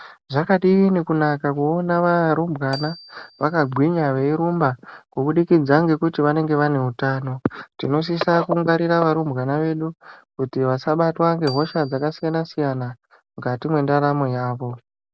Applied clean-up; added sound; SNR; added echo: none; Marimba, xylophone; 18 dB; none.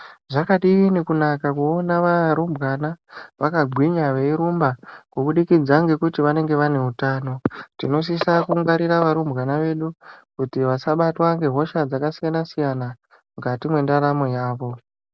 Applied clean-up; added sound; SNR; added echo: none; none; none; none.